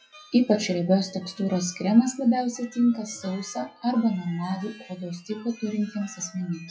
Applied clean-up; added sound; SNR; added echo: classical method WPE with log-MMSE.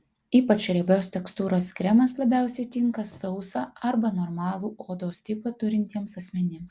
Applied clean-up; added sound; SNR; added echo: none; none; none; none.